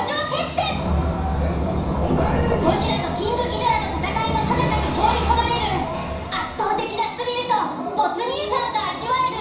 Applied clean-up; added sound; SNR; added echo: none; none; none; reverberation time 0.6 s.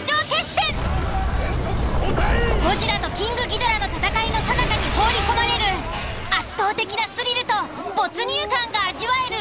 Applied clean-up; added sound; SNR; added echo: none; none; none; none.